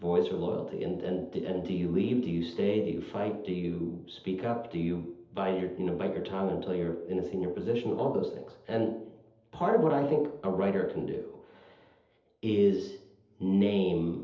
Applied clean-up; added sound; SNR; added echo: none; none; none; reverberation time 0.8 s.